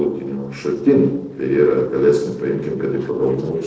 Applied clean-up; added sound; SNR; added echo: neural separator model SepFormer DNS4.